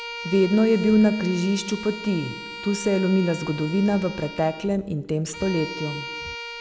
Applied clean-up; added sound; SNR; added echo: none; Bowed string instrument; 13 dB; none.